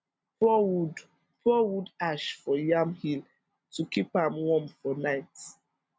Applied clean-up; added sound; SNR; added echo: none; none; none; none.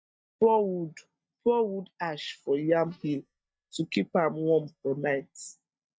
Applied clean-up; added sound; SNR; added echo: neural mask model DeepFilterNet 3.